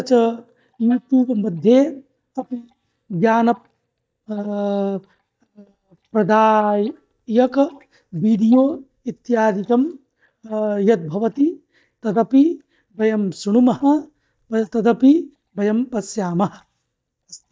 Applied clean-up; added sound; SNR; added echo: neural mask model DeepFilterNet 3.